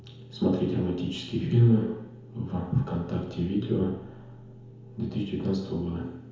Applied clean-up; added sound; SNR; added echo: none; none; none; reverberation time 1.0 s.